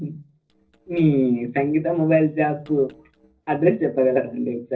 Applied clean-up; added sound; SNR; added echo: neural separator model SepFormer DNS4.